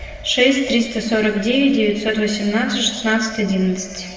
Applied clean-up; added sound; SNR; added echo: none; none; none; reverberation time 1.2 s.